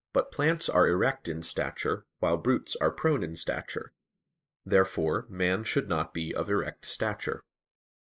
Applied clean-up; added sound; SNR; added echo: neural mask model Resemble Enhance denoiser.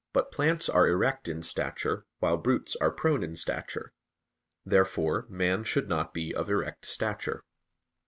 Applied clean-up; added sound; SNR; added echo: none; none; none; none.